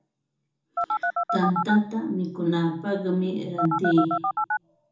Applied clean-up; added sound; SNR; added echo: none; Telephone; 0 dB; reverberation time 0.7 s.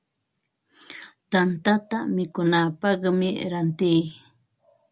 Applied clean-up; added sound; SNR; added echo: none; none; none; none.